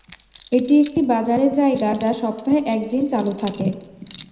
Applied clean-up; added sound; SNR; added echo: none; Keys jangling; 19 dB; reverberation time 0.7 s.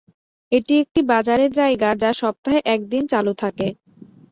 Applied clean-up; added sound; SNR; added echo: none; none; none; none.